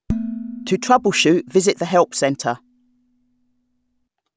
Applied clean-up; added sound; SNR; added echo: none; Dishes, pots, and pans; 12 dB; none.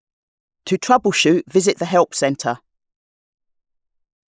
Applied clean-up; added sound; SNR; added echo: neural mask model Resemble Enhance denoiser.